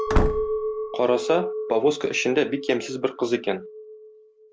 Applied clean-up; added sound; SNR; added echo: none; Slam / Wood + Chink, clink; 2 dB; none.